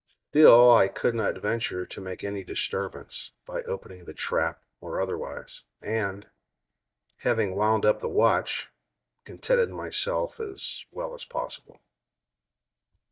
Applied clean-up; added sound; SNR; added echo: neural mask model DeepFilterNet 3.